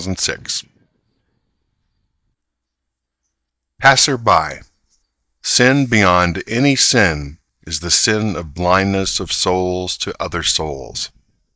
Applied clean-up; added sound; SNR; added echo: neural mask model DeepFilterNet 3.